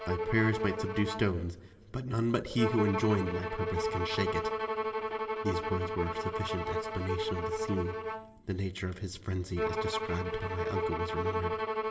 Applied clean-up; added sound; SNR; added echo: none; Bowed string instrument; 1 dB; reverberation time 1.6 s.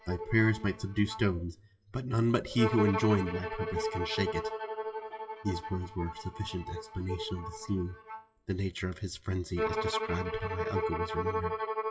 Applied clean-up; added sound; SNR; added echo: classical method WPE with log-MMSE.